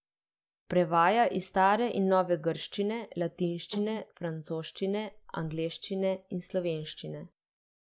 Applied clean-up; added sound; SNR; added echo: neural mask model Resemble Enhance denoiser.